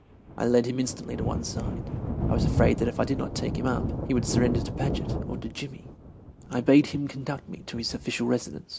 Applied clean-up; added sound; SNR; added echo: none; Thunder; 3 dB; none.